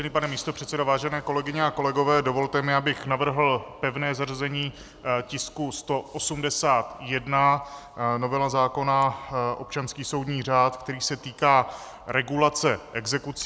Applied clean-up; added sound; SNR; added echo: none; none; none; none.